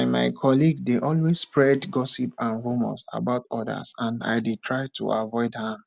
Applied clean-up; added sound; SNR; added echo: none; none; none; none.